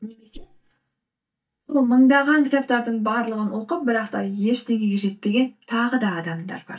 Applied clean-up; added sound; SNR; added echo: neural mask model DeepFilterNet 3.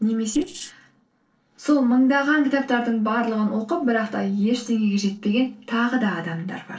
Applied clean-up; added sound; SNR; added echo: neural separator model SepFormer DNS4.